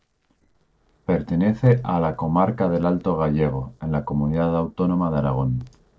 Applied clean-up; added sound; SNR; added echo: neural separator model SepFormer DNS4.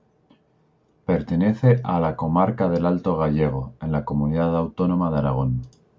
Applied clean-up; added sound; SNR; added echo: none; none; none; none.